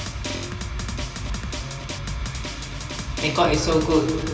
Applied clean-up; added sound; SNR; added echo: none; Drum; 6 dB; reverberation time 2.6 s.